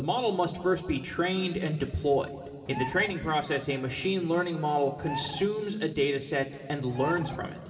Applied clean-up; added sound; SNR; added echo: none; Bird; 8 dB; reverberation time 2.2 s.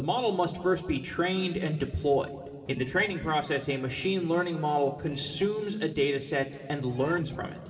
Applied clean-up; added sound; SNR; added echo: neural separator model SepFormer DNS4.